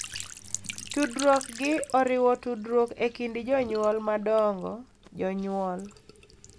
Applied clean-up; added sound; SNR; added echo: none; Trickle, dribble / Sink (filling or washing); 14 dB; none.